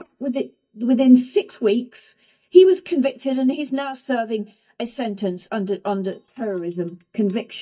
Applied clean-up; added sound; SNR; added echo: neural mask model DeepFilterNet 3.